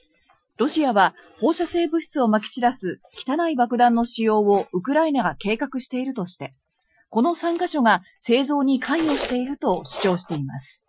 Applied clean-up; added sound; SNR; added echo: classical method Wiener filter.